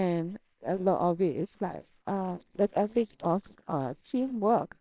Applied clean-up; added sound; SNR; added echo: neural separator model SepFormer WHAMR!.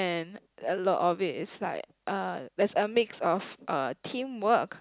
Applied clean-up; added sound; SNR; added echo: none; none; none; none.